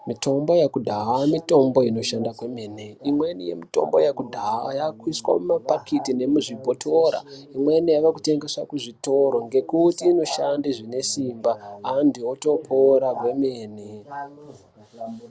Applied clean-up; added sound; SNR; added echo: none; none; none; none.